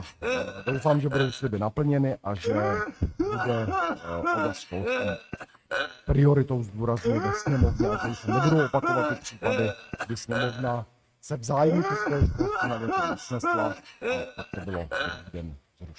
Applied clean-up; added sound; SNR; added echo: neural mask model RNNoise.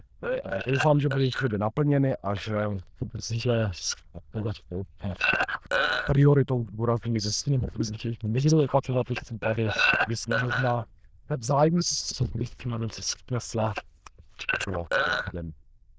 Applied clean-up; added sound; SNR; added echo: neural diffusion model UNIVERSE++.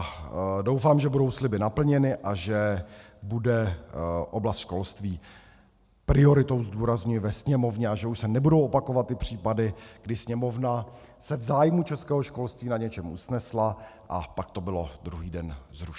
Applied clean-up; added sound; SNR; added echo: none; none; none; none.